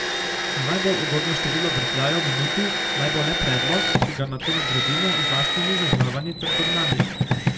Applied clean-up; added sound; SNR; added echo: none; Drill; -4 dB; reverberation time 1.0 s.